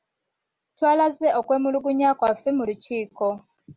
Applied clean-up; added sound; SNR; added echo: none; none; none; none.